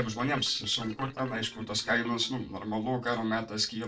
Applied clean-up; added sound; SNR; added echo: neural separator model SepFormer DNS4.